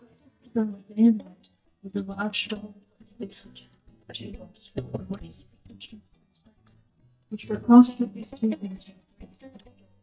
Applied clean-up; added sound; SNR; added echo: neural mask model DeepFilterNet 3.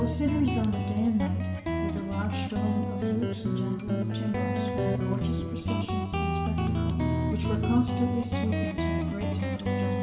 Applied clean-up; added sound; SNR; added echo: none; Guitar; -3 dB; reverberation time 0.8 s.